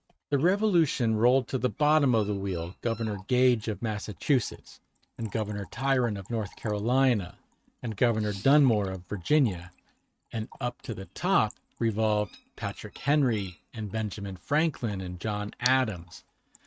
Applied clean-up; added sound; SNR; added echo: neural mask model RNNoise.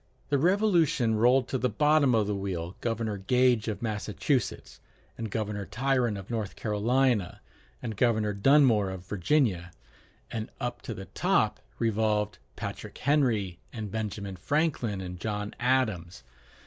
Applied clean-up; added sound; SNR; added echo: none; none; none; none.